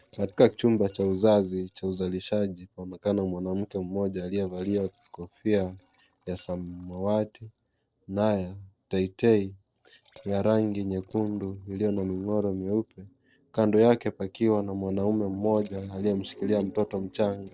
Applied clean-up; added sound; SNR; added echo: neural separator model SepFormer DNS4.